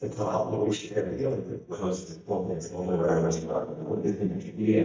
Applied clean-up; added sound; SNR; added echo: neural mask model DeepFilterNet 3.